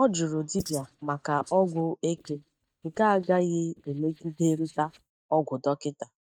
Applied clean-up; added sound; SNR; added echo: neural mask model DeepFilterNet 3.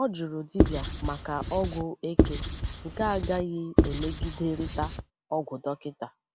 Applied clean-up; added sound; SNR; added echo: none; Writing; -5 dB; none.